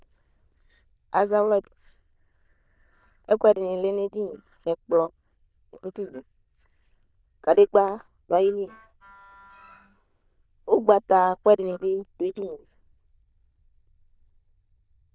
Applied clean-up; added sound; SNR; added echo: neural diffusion model UNIVERSE++.